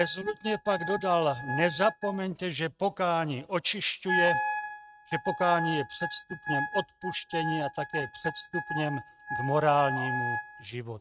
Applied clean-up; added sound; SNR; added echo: neural mask model RNNoise.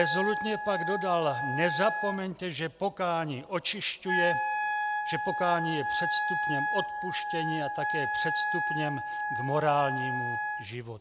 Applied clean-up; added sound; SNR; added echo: none; Wind instrument, woodwind instrument; 0 dB; none.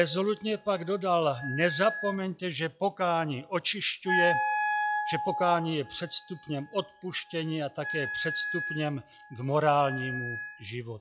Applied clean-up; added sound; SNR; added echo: classical method log-MMSE.